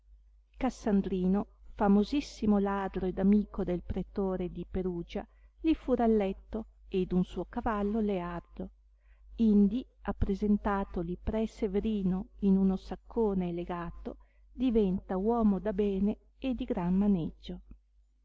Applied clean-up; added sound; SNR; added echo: none; none; none; none.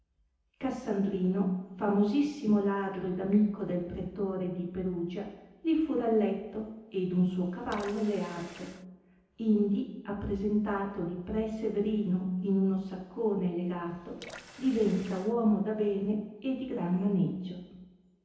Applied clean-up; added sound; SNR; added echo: none; Water tap, faucet / Water; 19 dB; reverberation time 0.9 s.